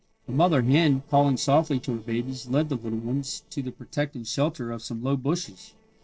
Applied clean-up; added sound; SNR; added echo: neural separator model SepFormer DNS4.